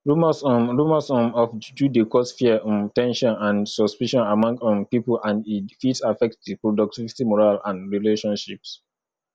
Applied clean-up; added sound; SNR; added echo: none; none; none; none.